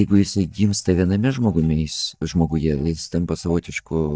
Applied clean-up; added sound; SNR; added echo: neural mask model DeepFilterNet 3.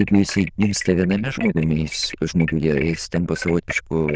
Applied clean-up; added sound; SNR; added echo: neural diffusion model UNIVERSE++.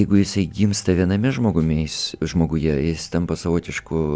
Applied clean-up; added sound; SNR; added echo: none; none; none; none.